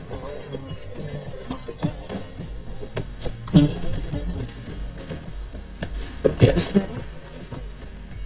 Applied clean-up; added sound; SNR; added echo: neural mask model DeepFilterNet 3.